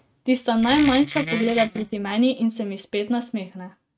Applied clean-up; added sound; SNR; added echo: neural mask model RNNoise.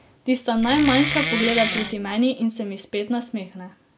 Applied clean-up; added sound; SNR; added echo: none; Wood; 3 dB; none.